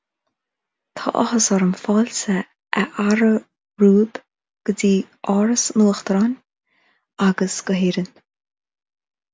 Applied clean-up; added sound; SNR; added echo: none; none; none; none.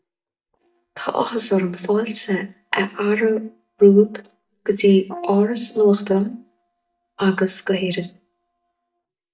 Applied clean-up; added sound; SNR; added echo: neural mask model DeepFilterNet 3.